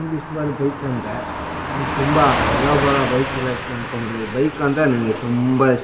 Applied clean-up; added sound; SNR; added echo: none; Car passing by / Truck; 5 dB; reverberation time 1.6 s.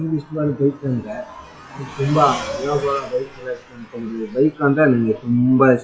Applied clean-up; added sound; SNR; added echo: classical method WPE with log-MMSE.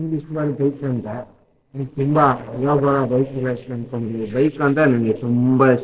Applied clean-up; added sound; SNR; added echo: neural separator model SepFormer DNS4.